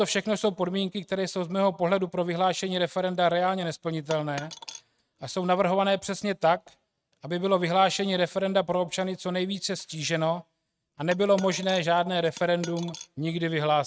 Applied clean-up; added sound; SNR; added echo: neural mask model RNNoise.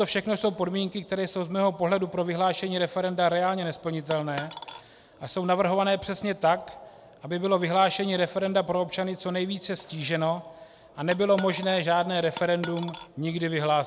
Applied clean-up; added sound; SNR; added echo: none; Coin (dropping); 12 dB; none.